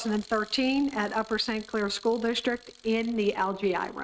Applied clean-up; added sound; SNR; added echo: neural mask model RNNoise.